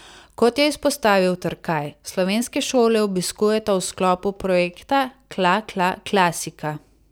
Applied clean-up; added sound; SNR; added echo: none; none; none; none.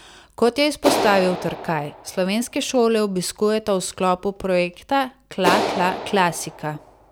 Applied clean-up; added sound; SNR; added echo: none; Clapping; 8 dB; none.